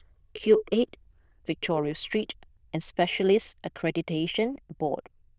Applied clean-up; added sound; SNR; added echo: neural diffusion model UNIVERSE++.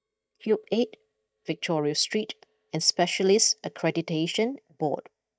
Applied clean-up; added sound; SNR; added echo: neural mask model DeepFilterNet 3.